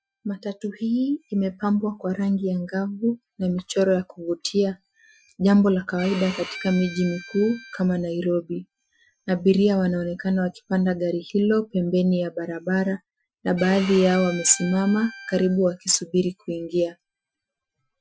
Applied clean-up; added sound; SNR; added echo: classical method Wiener filter.